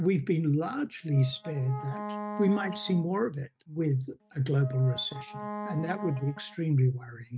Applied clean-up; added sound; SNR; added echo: neural mask model RNNoise.